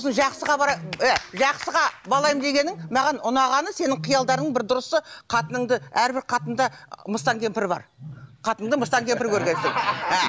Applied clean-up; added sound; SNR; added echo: none; Wild animals; 18 dB; none.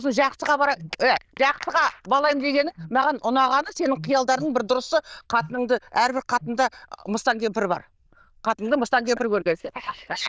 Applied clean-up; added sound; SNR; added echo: neural diffusion model UNIVERSE++.